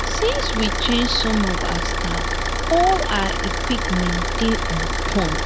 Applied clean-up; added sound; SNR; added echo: none; Idling / Car; -1 dB; none.